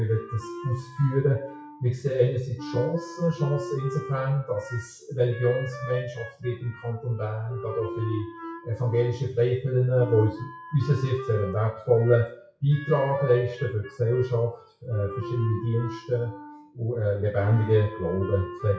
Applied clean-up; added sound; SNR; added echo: classical method WPE with log-MMSE.